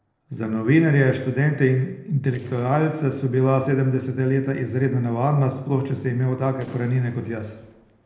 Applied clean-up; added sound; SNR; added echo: neural separator model SepFormer DNS4.